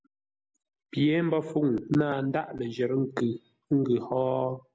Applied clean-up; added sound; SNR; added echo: none; none; none; none.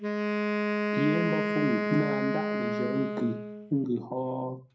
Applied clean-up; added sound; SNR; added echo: none; Wind instrument, woodwind instrument; -1 dB; reverberation time 0.3 s.